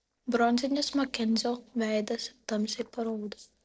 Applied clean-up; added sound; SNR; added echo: neural separator model SepFormer DNS4.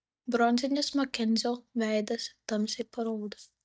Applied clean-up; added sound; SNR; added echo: neural mask model DeepFilterNet 3.